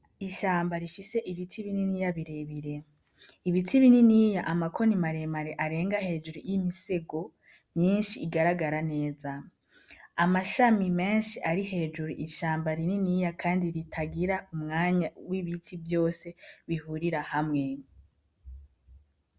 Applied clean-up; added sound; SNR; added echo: none; none; none; none.